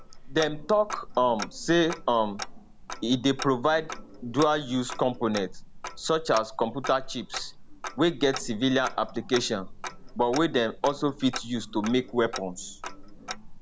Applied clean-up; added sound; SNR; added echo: none; Tick-tock; 11 dB; none.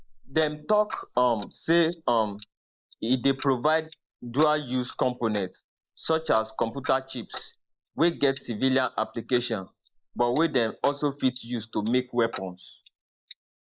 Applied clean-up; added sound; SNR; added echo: neural mask model Resemble Enhance denoiser.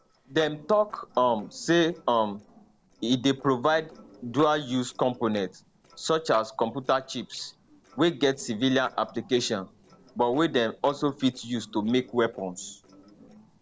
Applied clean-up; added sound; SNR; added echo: neural separator model SepFormer DNS4.